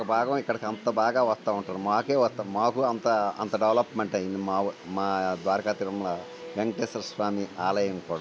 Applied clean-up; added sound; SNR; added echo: none; none; none; none.